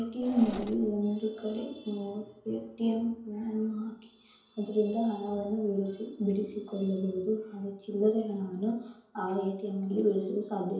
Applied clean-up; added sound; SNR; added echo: none; Engine / Mechanisms; 11 dB; reverberation time 2.2 s.